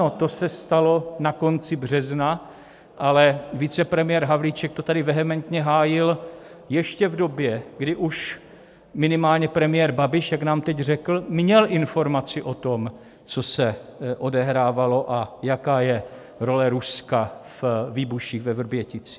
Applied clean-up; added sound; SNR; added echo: none; none; none; none.